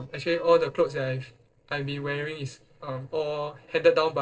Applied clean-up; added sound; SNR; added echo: neural separator model SepFormer DNS4.